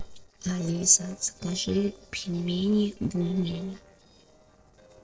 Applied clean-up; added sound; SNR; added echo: neural separator model SepFormer DNS4.